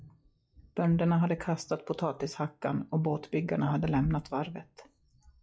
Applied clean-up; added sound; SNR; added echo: classical method log-MMSE.